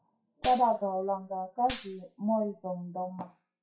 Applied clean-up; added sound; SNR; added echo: classical method WPE with log-MMSE.